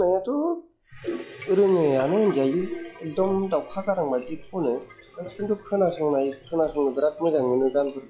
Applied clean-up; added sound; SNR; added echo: classical method log-MMSE.